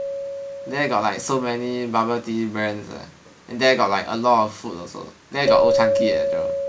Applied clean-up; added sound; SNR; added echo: none; Keyboard (musical); 2 dB; none.